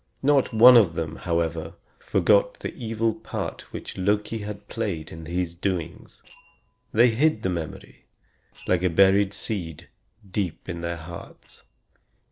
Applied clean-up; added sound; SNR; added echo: neural separator model SepFormer DNS4.